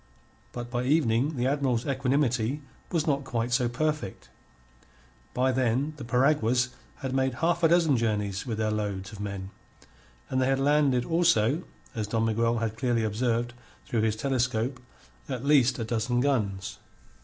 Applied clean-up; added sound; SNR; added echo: none; none; none; none.